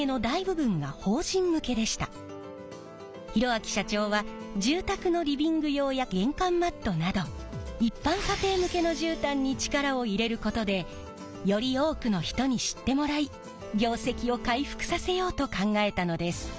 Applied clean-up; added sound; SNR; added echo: none; Bowed string instrument; 19 dB; none.